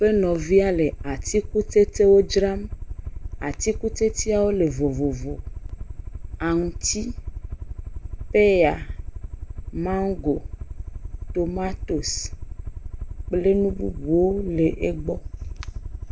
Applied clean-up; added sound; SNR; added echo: none; Aircraft; 8 dB; none.